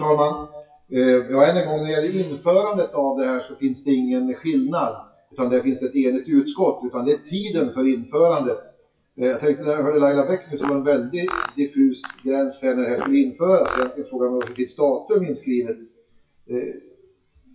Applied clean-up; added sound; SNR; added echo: classical method WPE with log-MMSE.